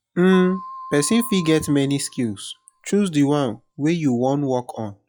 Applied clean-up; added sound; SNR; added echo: classical method log-MMSE.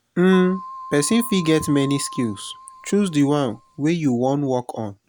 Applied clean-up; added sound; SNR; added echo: none; Keyboard (musical); 16 dB; none.